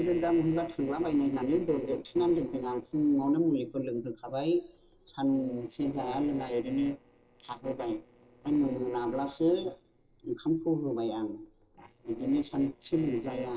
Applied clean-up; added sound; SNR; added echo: neural separator model SepFormer DNS4.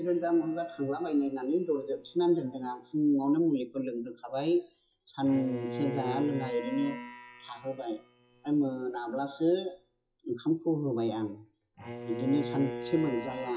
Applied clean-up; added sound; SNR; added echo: classical method WPE with log-MMSE.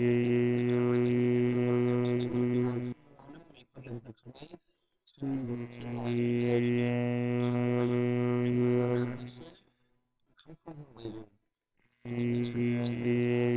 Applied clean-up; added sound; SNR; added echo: neural separator model SepFormer WHAMR!.